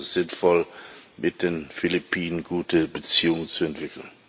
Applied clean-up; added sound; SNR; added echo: none; none; none; none.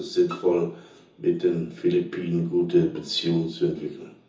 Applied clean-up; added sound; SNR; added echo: none; Bowed string instrument; 19 dB; reverberation time 0.6 s.